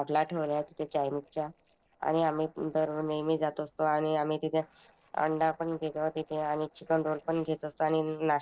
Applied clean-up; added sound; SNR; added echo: neural separator model SepFormer DNS4.